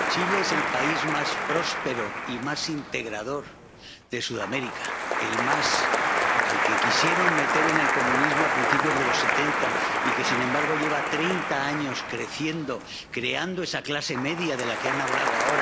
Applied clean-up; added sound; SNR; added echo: none; Applause; -3 dB; none.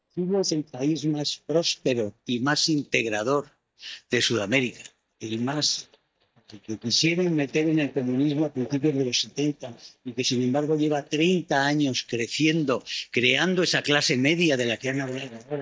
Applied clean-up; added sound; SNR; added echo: neural mask model DeepFilterNet 3.